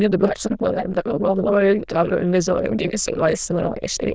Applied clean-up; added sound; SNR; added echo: neural diffusion model UNIVERSE++.